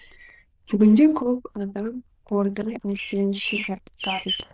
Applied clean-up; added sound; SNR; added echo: neural diffusion model UNIVERSE++.